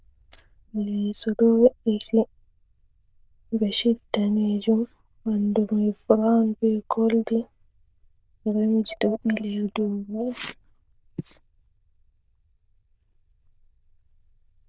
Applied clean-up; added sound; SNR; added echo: neural diffusion model UNIVERSE++.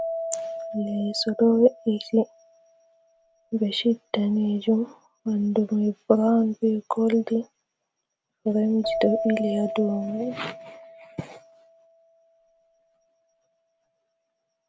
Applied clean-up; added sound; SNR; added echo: none; Keyboard (musical); 11 dB; none.